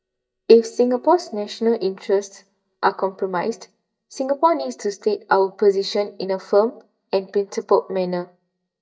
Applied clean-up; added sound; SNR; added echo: neural mask model DeepFilterNet 3.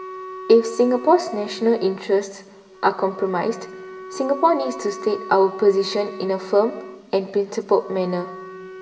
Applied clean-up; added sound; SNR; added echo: none; Wind instrument, woodwind instrument; 15 dB; reverberation time 0.9 s.